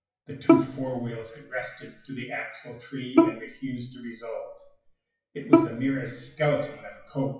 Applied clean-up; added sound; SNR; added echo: classical method WPE with log-MMSE.